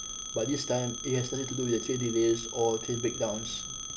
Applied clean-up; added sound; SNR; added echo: none; Telephone; 8 dB; none.